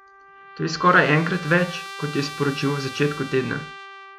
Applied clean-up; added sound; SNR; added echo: none; Trumpet; 14 dB; none.